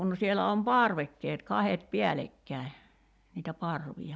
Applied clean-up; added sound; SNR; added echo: none; none; none; none.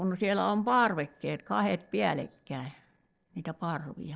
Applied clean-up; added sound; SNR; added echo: neural separator model SepFormer DNS4.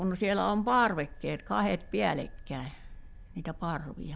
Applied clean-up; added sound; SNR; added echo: none; Bell + Boat, Water vehicle; 14 dB; none.